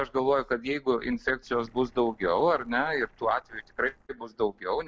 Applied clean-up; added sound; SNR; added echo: neural separator model SepFormer DNS4.